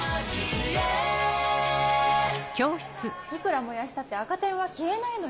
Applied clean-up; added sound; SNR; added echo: none; none; none; none.